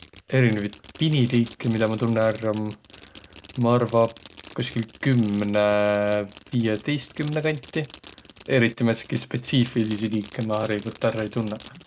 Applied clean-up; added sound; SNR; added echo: none; Fireworks; 15 dB; none.